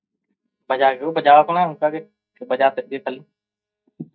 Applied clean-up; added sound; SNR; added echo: neural mask model DeepFilterNet 3.